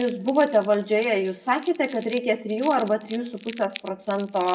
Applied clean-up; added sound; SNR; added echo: none; Crumpling, crinkling; 13 dB; reverberation time 0.4 s.